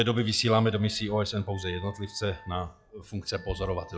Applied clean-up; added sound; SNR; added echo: classical method log-MMSE.